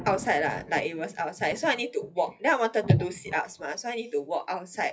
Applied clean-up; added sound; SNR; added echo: classical method WPE with log-MMSE.